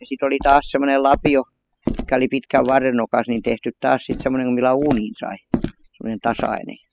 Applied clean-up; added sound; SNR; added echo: classical method spectral subtraction.